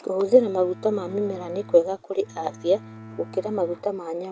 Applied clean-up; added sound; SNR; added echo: none; Bowed string instrument; 19 dB; none.